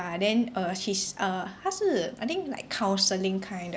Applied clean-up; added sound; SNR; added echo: none; none; none; none.